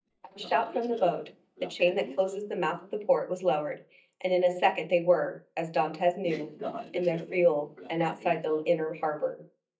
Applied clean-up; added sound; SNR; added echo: neural mask model DeepFilterNet 3.